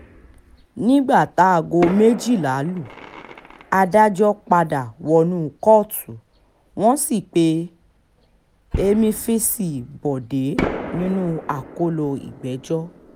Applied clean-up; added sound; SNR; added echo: none; Fireworks; 14 dB; none.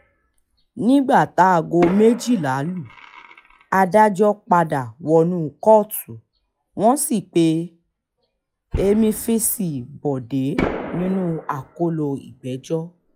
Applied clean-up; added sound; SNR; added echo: classical method log-MMSE.